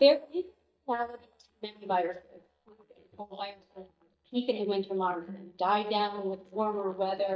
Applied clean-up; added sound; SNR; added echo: neural mask model DeepFilterNet 3.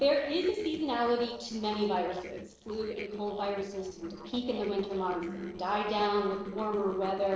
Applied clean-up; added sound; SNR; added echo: neural separator model SepFormer DNS4.